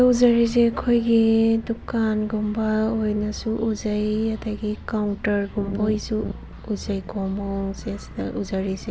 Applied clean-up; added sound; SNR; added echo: none; none; none; none.